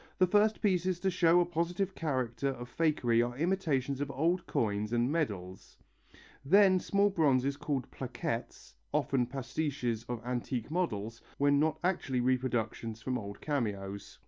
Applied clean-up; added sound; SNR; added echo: none; none; none; none.